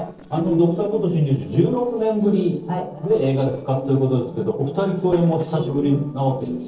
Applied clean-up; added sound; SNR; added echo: neural separator model SepFormer DNS4.